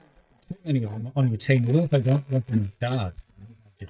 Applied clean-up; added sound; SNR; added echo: neural mask model DeepFilterNet 3.